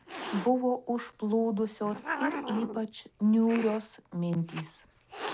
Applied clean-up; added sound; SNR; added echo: none; Hiss; 10 dB; none.